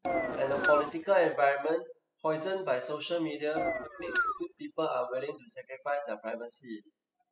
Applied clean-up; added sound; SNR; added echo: classical method spectral subtraction.